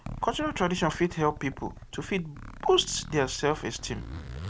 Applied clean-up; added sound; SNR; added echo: none; Zipper (clothing); 12 dB; none.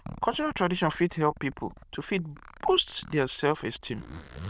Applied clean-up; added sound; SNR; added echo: neural diffusion model UNIVERSE++.